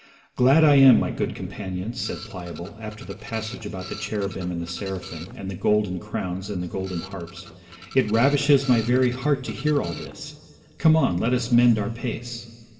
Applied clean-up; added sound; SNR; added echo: none; Printer; 18 dB; reverberation time 2.1 s.